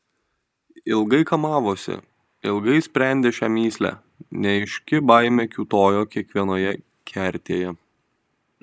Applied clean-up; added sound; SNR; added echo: none; none; none; none.